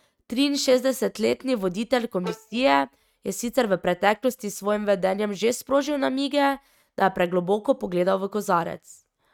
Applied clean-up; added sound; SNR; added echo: neural mask model RNNoise.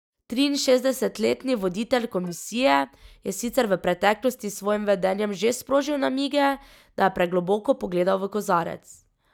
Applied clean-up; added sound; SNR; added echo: neural mask model DeepFilterNet 3.